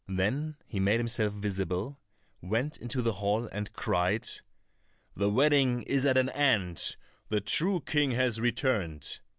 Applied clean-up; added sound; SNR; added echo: none; none; none; none.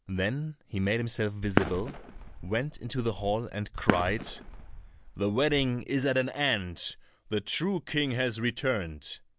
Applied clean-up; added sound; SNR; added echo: none; Fireworks; 4 dB; none.